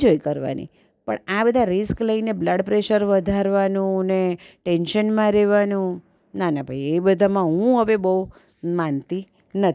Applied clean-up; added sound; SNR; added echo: none; none; none; none.